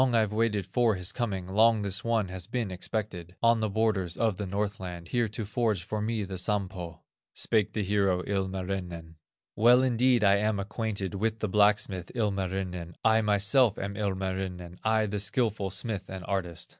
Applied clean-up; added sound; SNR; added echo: none; none; none; none.